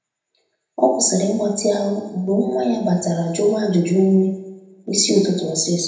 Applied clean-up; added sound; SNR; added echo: none; none; none; reverberation time 0.8 s.